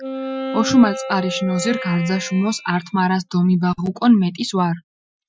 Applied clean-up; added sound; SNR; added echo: classical method Wiener filter.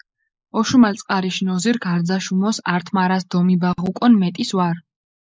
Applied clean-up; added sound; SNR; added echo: neural mask model Resemble Enhance denoiser.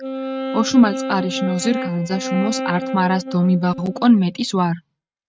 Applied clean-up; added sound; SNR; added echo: neural mask model RNNoise.